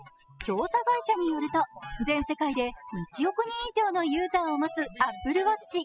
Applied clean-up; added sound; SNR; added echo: classical method spectral subtraction.